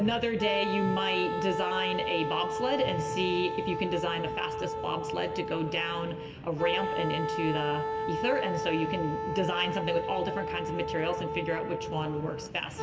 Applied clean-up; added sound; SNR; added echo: none; Wind instrument, woodwind instrument; 2 dB; reverberation time 1.9 s.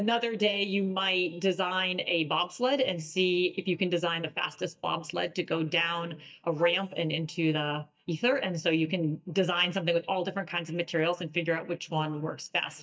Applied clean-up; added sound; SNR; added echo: neural mask model DeepFilterNet 3.